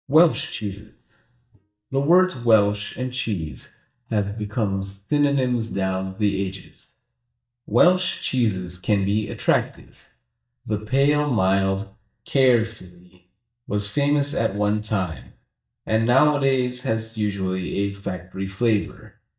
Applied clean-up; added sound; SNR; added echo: neural mask model DeepFilterNet 3.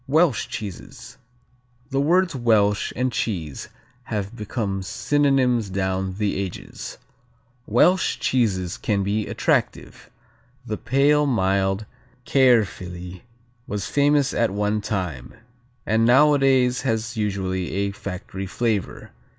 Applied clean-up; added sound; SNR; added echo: none; none; none; none.